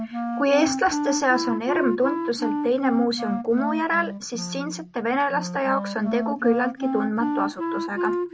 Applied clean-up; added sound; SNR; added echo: none; Wind instrument, woodwind instrument; 4 dB; none.